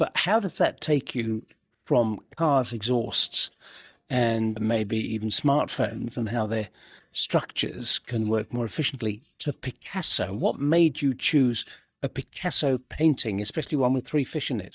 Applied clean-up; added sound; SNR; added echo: neural mask model DeepFilterNet 3.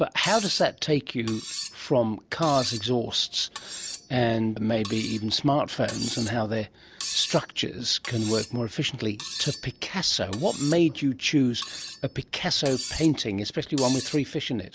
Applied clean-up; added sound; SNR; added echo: none; Cutlery, silverware; 12 dB; none.